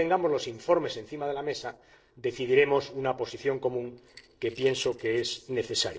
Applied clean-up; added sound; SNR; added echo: neural separator model SepFormer DNS4.